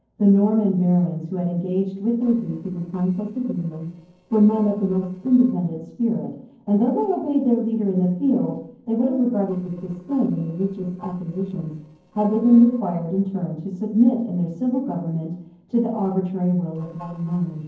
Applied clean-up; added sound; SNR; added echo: neural separator model SepFormer DNS4.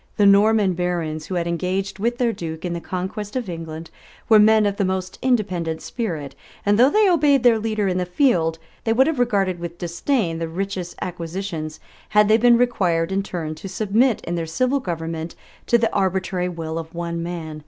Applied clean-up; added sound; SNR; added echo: none; none; none; none.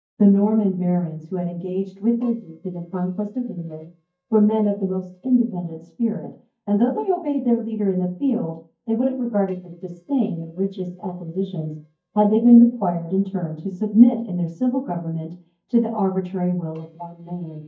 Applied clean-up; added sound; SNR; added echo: neural mask model DeepFilterNet 3.